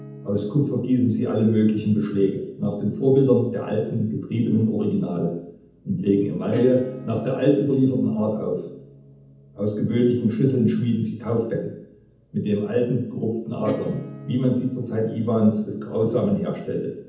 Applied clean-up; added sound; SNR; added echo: none; Acoustic guitar / Strum; 19 dB; reverberation time 0.8 s.